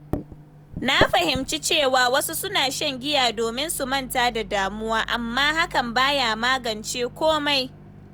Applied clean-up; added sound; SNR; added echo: none; Microwave oven; 12 dB; none.